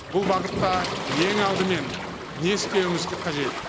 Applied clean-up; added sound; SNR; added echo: none; Waves, surf; 4 dB; none.